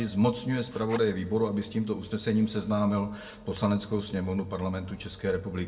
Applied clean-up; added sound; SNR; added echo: none; Zipper (clothing); 20 dB; reverberation time 0.4 s.